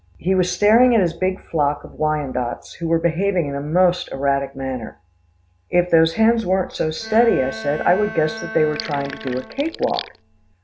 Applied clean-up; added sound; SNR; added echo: none; Sink (filling or washing) + Bowed string instrument; 13 dB; none.